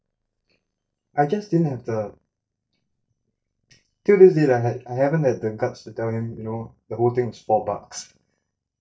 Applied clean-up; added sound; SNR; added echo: neural mask model DeepFilterNet 3.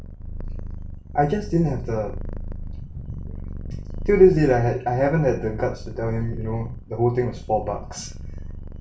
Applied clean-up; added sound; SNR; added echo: none; Purr; 9 dB; reverberation time 0.3 s.